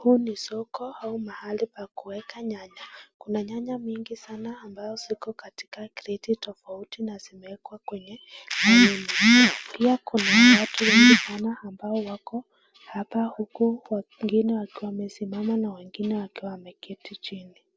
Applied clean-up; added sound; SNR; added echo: none; none; none; none.